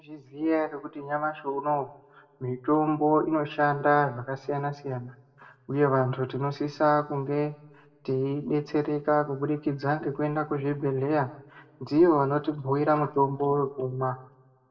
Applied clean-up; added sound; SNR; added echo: none; none; none; reverberation time 0.7 s.